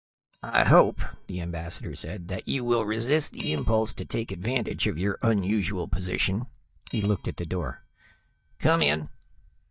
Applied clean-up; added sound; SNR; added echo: neural mask model DeepFilterNet 3.